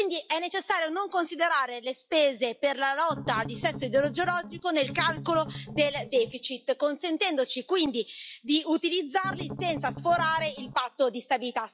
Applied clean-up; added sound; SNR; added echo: classical method log-MMSE.